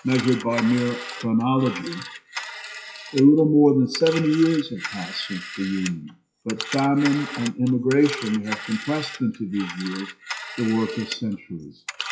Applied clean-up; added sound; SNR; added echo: classical method WPE with log-MMSE.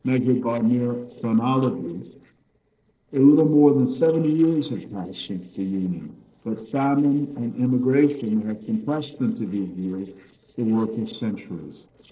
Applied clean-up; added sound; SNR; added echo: neural separator model SepFormer DNS4.